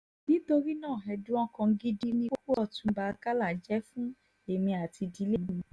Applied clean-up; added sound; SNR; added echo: none; none; none; none.